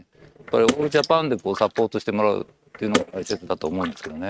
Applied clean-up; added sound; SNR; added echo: neural mask model RNNoise.